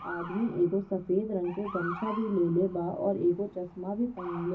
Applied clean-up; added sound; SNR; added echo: none; Motor vehicle (road) / Siren; 13 dB; reverberation time 0.4 s.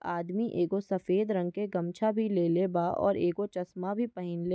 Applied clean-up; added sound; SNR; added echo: none; none; none; none.